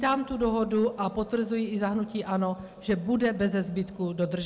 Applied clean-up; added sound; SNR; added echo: none; none; none; none.